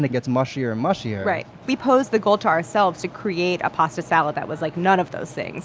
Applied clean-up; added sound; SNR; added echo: none; none; none; none.